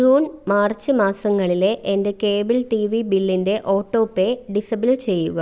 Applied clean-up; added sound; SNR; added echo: none; none; none; none.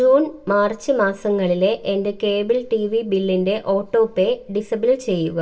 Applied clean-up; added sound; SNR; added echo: none; none; none; reverberation time 0.2 s.